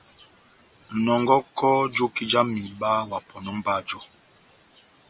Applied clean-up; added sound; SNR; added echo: none; none; none; none.